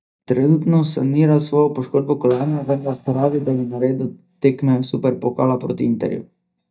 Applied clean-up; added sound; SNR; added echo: neural mask model DeepFilterNet 3.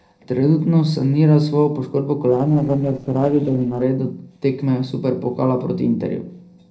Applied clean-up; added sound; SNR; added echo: neural separator model SepFormer DNS4.